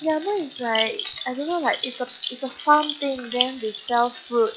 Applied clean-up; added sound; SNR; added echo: classical method log-MMSE.